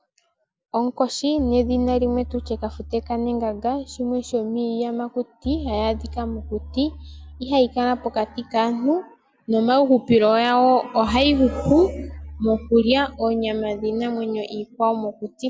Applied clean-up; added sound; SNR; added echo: none; Bowed string instrument; 14 dB; none.